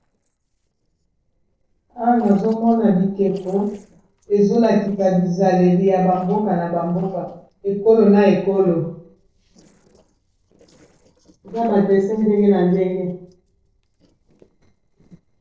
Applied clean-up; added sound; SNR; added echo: neural separator model SepFormer DNS4.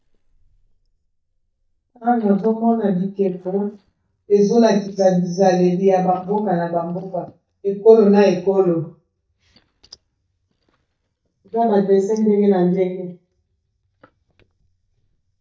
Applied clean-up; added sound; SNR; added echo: neural mask model DeepFilterNet 3.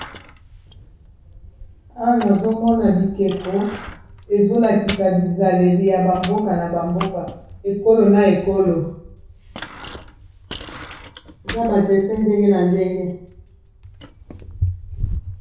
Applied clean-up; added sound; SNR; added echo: none; Bicycle; 13 dB; reverberation time 0.6 s.